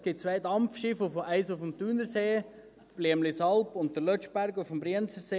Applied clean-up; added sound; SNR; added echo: none; none; none; none.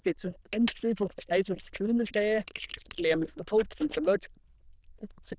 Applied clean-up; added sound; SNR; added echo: neural diffusion model UNIVERSE++.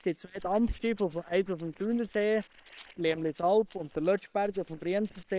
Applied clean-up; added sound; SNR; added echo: neural separator model SepFormer WHAM!.